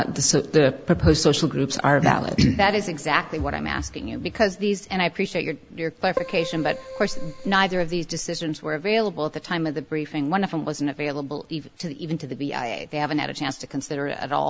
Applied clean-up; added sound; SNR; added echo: none; Keyboard (musical); 8 dB; none.